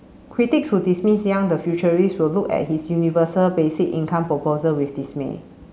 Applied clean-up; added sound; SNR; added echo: none; none; none; none.